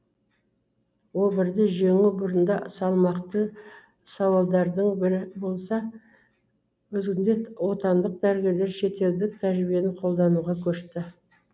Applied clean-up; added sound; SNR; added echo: none; none; none; none.